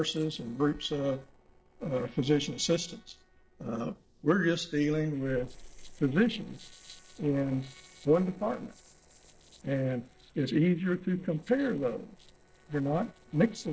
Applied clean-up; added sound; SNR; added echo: neural separator model SepFormer DNS4.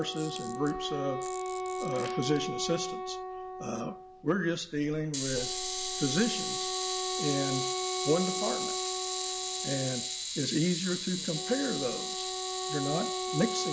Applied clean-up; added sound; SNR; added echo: none; Wind instrument, woodwind instrument + Camera; 1 dB; none.